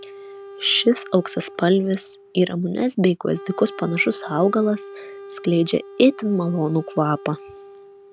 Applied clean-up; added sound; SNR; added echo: none; Wind instrument, woodwind instrument; 17 dB; none.